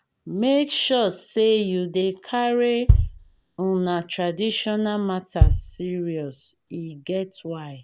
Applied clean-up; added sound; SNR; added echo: none; Bass drum; 0 dB; none.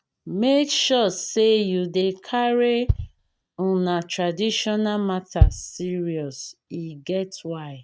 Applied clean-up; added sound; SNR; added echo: neural mask model RNNoise.